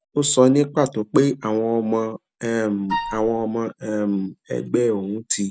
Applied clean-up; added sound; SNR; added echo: none; Wind instrument, woodwind instrument; 7 dB; none.